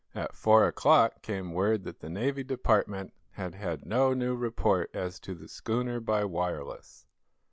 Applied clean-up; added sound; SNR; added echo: none; none; none; none.